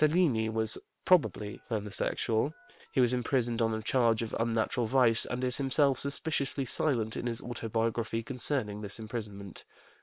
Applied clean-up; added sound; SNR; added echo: neural separator model SepFormer WHAM!.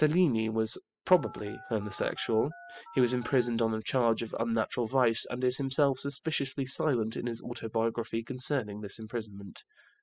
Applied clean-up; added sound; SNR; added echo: classical method spectral subtraction.